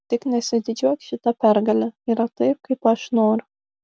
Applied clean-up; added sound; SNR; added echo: none; none; none; none.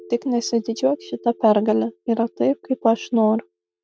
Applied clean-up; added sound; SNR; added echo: neural mask model RNNoise.